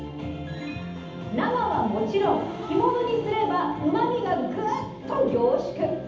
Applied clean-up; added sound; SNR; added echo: none; none; none; reverberation time 0.8 s.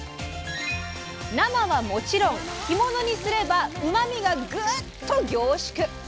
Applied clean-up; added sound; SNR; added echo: none; none; none; none.